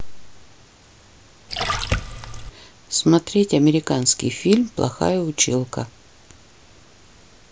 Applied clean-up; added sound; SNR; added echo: none; Splash, splatter; 3 dB; none.